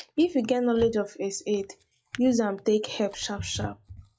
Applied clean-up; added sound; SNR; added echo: classical method log-MMSE.